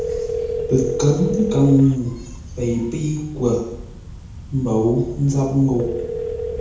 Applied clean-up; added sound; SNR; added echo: none; Telephone; 7 dB; reverberation time 0.8 s.